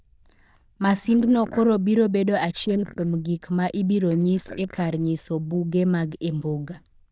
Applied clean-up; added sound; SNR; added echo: neural diffusion model UNIVERSE++.